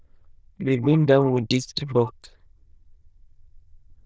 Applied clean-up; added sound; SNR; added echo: neural diffusion model UNIVERSE++.